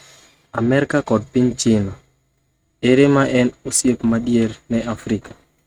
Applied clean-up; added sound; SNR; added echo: neural mask model RNNoise.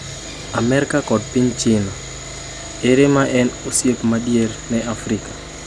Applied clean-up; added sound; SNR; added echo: none; Sawing; 13 dB; none.